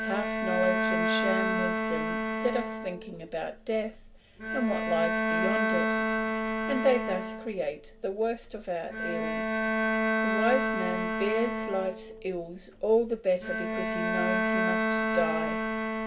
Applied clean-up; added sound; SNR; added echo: none; Bowed string instrument; -2 dB; reverberation time 0.3 s.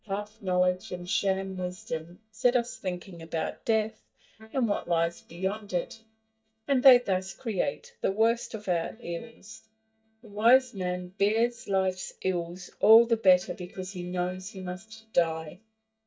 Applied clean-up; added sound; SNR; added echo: neural mask model DeepFilterNet 3.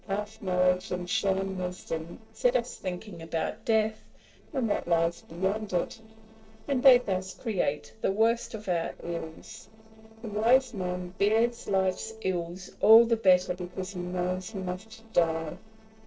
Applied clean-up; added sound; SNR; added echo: neural separator model SepFormer DNS4.